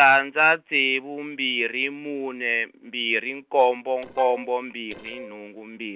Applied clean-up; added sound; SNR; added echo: neural separator model SepFormer DNS4.